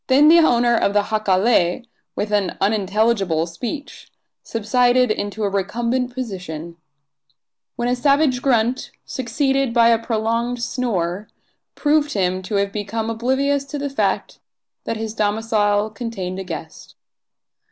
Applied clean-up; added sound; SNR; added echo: none; none; none; none.